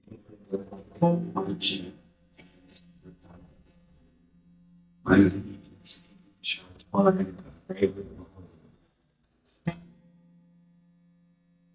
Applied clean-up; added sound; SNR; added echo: neural mask model DeepFilterNet 3.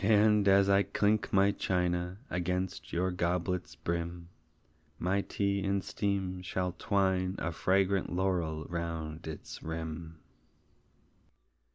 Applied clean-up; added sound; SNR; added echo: none; none; none; none.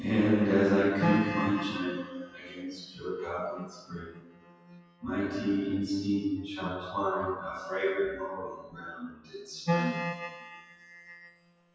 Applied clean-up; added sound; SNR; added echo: classical method WPE with log-MMSE.